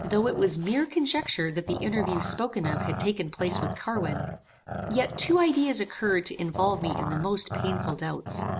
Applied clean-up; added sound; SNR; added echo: none; Growling; 7 dB; none.